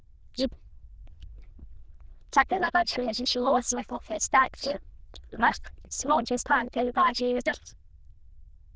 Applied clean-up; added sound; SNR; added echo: neural diffusion model UNIVERSE++.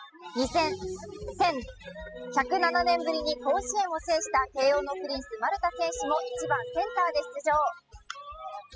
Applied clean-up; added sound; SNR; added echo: classical method spectral subtraction.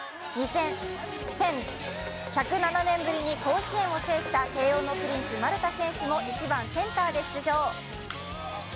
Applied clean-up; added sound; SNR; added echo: none; none; none; none.